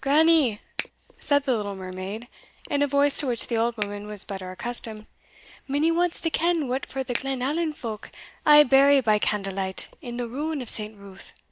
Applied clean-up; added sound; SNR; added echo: none; Finger snapping; 10 dB; none.